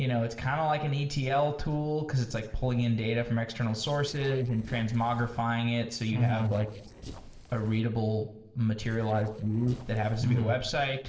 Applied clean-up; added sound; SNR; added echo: neural separator model SepFormer DNS4.